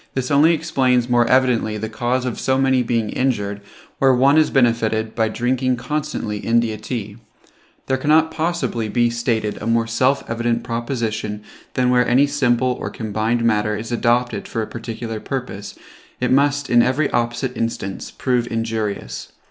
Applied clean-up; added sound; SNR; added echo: none; none; none; none.